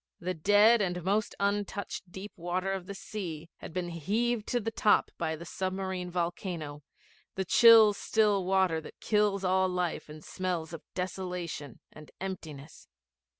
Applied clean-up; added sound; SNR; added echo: none; none; none; none.